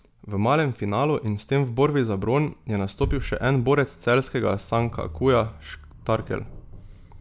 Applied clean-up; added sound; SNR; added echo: none; Bass drum; 13 dB; none.